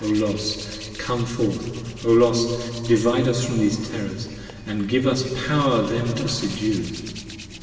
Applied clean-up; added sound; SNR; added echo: none; Hands; 19 dB; reverberation time 2.7 s.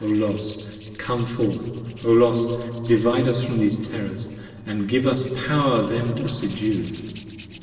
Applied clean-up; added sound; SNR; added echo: neural separator model SepFormer DNS4.